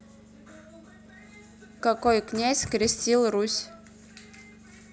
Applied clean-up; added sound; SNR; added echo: none; none; none; none.